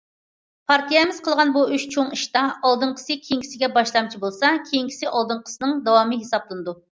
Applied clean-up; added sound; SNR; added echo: none; none; none; none.